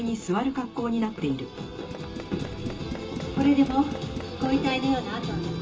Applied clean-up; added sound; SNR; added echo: none; Tools; 12 dB; reverberation time 0.2 s.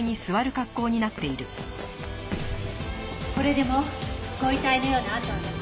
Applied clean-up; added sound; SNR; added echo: none; none; none; none.